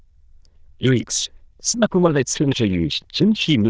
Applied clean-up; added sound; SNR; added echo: neural diffusion model UNIVERSE++.